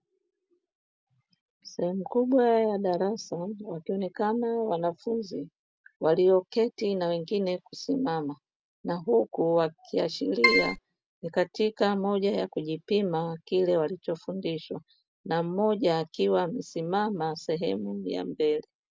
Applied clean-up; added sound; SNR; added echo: none; Keyboard (musical); -5 dB; none.